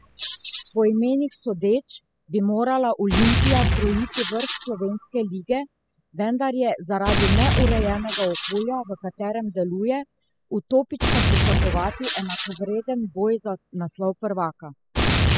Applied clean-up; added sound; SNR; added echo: classical method spectral subtraction.